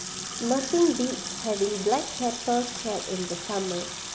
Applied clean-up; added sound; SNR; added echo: none; Sink (filling or washing) / Water tap, faucet; 7 dB; none.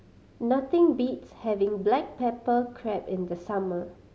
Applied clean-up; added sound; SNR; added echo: none; none; none; none.